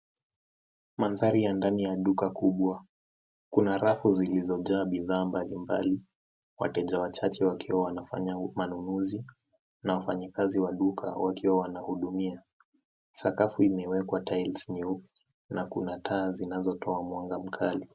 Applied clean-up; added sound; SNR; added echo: none; Cowbell; 20 dB; none.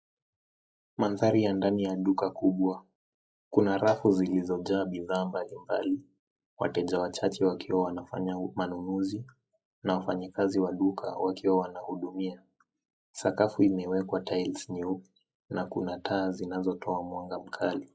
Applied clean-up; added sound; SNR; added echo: classical method log-MMSE.